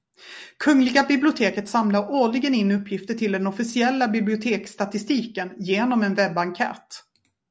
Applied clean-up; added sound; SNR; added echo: none; none; none; none.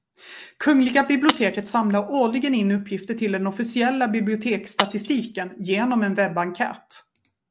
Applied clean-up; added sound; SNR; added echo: none; Shatter; 12 dB; none.